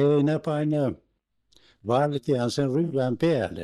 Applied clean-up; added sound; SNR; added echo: neural mask model DeepFilterNet 3.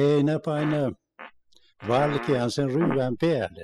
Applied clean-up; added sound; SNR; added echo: classical method spectral subtraction.